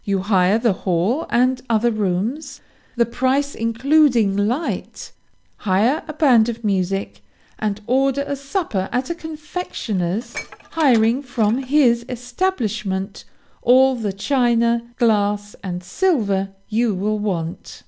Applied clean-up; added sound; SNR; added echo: none; Dishes, pots, and pans; 20 dB; none.